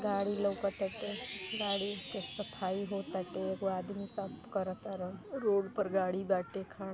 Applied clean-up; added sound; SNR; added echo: none; Wind chime; -2 dB; none.